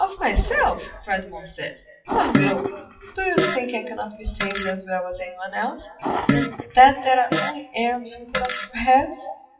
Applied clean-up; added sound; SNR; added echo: classical method WPE with log-MMSE.